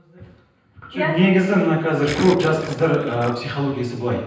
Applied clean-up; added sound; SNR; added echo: none; Gurgling; 14 dB; reverberation time 0.9 s.